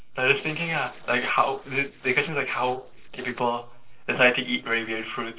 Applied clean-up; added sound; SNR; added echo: neural separator model SepFormer DNS4.